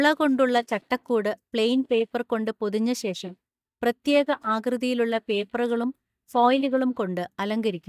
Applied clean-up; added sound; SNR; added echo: neural mask model DeepFilterNet 3.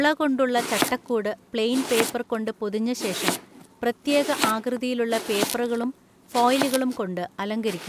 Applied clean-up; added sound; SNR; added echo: none; Domestic sounds, home sounds; 7 dB; none.